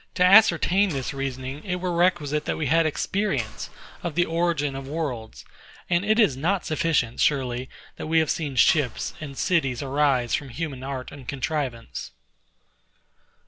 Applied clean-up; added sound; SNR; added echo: none; Mechanisms; 17 dB; none.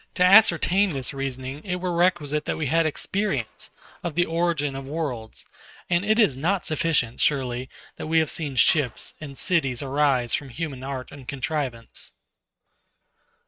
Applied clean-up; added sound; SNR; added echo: neural mask model RNNoise.